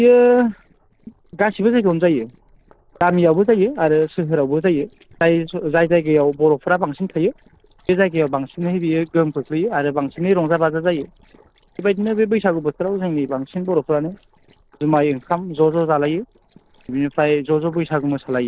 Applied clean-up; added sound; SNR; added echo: neural separator model SepFormer DNS4.